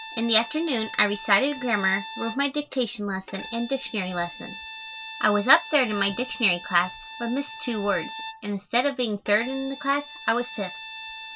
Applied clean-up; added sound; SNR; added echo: none; Bowed string instrument; 13 dB; none.